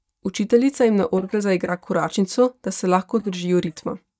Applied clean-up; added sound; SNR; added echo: neural mask model DeepFilterNet 3.